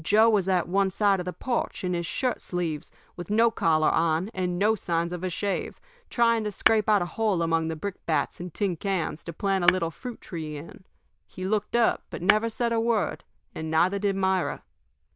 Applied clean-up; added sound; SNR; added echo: neural diffusion model UNIVERSE++.